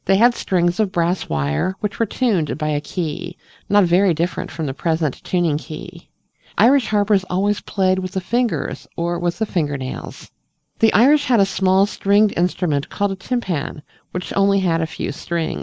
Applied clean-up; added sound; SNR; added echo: none; none; none; none.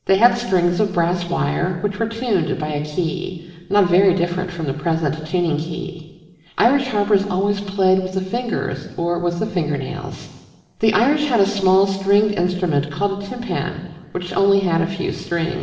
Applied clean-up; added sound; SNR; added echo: none; none; none; reverberation time 1.2 s.